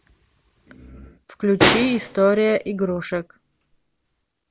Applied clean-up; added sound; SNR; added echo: none; Snare drum; 2 dB; none.